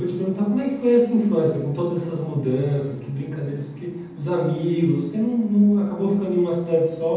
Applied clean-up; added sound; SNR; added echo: none; none; none; reverberation time 0.8 s.